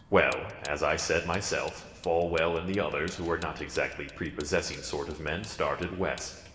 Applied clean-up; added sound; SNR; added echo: none; Vehicle; 20 dB; reverberation time 1.1 s.